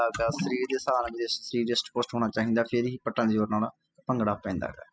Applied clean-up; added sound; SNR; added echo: classical method spectral subtraction.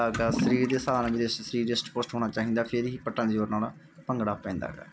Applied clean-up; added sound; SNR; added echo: none; Toilet flush / Liquid; 8 dB; none.